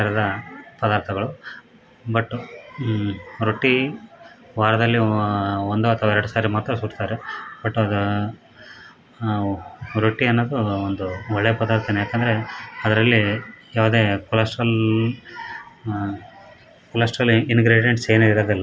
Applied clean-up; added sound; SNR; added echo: none; none; none; none.